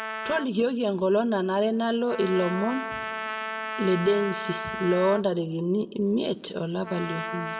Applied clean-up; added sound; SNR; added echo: none; Trumpet; 9 dB; reverberation time 1.2 s.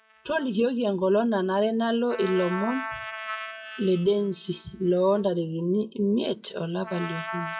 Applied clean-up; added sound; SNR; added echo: classical method WPE with log-MMSE.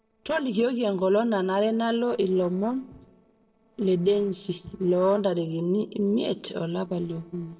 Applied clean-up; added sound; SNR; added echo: neural separator model SepFormer DNS4.